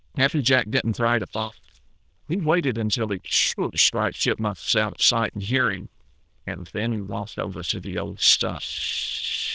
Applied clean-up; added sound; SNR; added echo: neural diffusion model UNIVERSE++.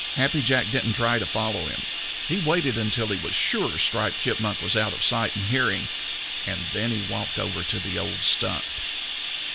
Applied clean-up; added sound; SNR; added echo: none; Bathtub (filling or washing); 3 dB; none.